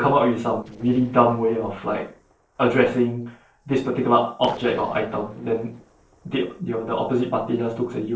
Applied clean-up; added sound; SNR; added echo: neural separator model SepFormer DNS4.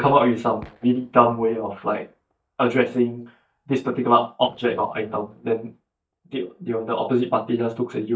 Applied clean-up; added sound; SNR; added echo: neural mask model DeepFilterNet 3.